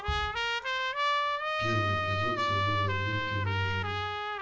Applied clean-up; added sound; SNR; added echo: none; Trumpet; -4 dB; reverberation time 0.7 s.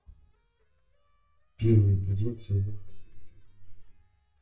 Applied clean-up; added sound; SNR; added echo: neural mask model DeepFilterNet 3.